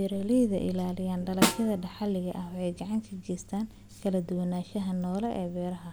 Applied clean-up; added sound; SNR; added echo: none; Snare drum; 2 dB; none.